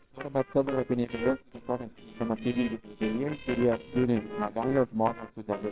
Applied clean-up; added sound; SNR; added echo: neural separator model SepFormer WHAMR!.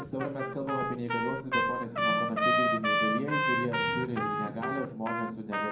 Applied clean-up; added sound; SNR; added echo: none; Trumpet; -3 dB; reverberation time 0.5 s.